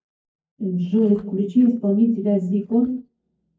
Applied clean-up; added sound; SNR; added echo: neural mask model DeepFilterNet 3.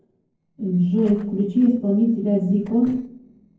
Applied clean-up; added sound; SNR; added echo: neural separator model SepFormer DNS4.